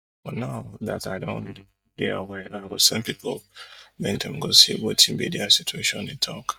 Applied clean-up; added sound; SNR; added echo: neural mask model DeepFilterNet 3.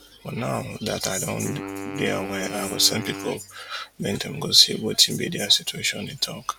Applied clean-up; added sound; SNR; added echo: none; Wind instrument, woodwind instrument; 11 dB; none.